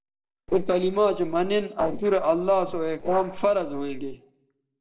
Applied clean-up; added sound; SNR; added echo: neural separator model SepFormer DNS4.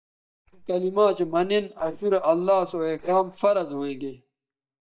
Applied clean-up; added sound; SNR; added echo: neural mask model DeepFilterNet 3.